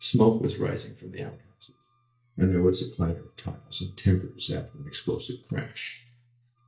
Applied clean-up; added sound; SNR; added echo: neural mask model DeepFilterNet 3.